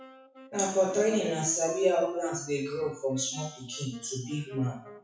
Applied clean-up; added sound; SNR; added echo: classical method WPE with log-MMSE.